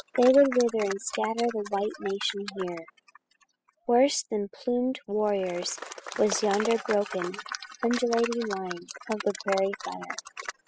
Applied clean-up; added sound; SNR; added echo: classical method spectral subtraction.